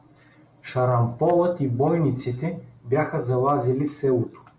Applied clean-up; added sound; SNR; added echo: none; none; none; none.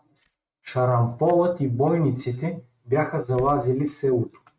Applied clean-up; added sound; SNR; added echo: neural mask model RNNoise.